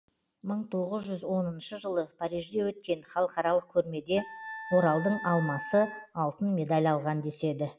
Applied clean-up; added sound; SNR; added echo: none; Wind instrument, woodwind instrument; 11 dB; none.